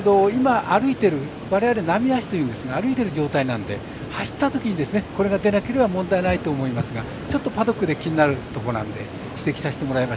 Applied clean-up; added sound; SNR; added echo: none; none; none; none.